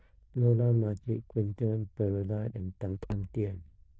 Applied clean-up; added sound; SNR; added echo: neural diffusion model UNIVERSE++.